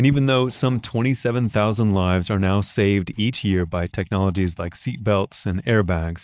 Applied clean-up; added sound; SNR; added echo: neural mask model DeepFilterNet 3.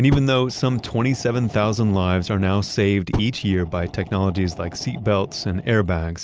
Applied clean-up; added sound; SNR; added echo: none; Fire; 13 dB; none.